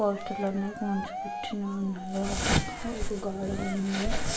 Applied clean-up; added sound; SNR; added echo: none; Cheering; 11 dB; reverberation time 0.7 s.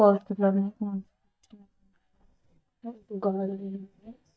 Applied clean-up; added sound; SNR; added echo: neural mask model DeepFilterNet 3.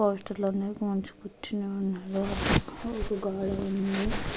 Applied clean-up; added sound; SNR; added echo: none; none; none; none.